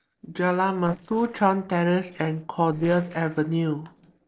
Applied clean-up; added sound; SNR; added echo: neural separator model SepFormer DNS4.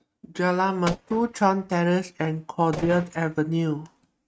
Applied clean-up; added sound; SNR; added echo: neural mask model RNNoise.